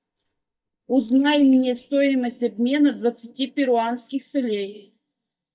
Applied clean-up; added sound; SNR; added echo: neural mask model DeepFilterNet 3.